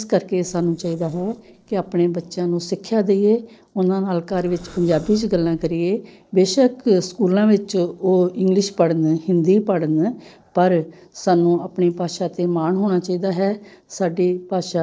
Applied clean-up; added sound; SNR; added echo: neural separator model SepFormer DNS4.